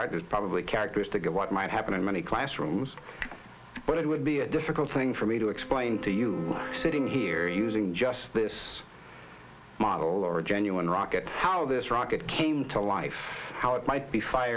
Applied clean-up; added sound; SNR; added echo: none; Wind instrument, woodwind instrument; 11 dB; none.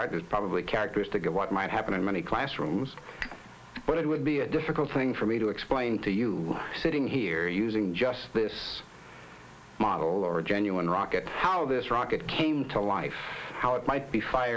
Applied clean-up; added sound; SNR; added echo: none; none; none; none.